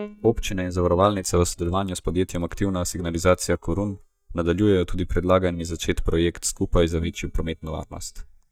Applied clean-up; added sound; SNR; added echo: neural mask model DeepFilterNet 3.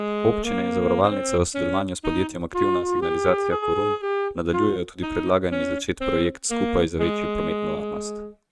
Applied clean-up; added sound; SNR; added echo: neural mask model RNNoise.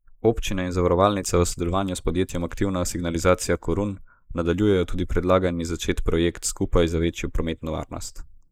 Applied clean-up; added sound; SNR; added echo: neural mask model Resemble Enhance denoiser.